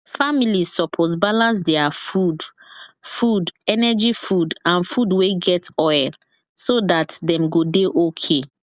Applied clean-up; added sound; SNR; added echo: none; none; none; none.